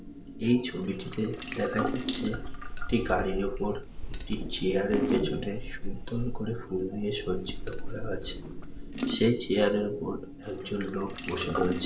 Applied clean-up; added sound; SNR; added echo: none; Drip / Sink (filling or washing) / Water tap, faucet; 2 dB; reverberation time 0.2 s.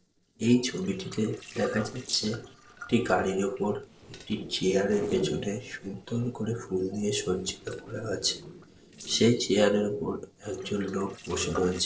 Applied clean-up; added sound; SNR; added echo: neural separator model SepFormer DNS4.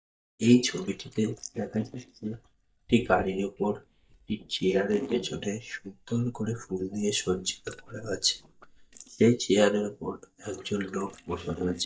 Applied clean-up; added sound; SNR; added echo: neural mask model DeepFilterNet 3.